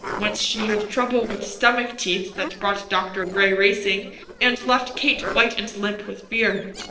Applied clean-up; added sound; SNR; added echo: neural separator model SepFormer DNS4.